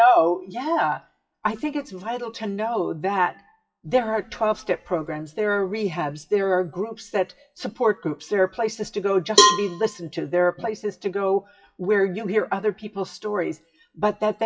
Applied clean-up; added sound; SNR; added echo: classical method WPE with log-MMSE.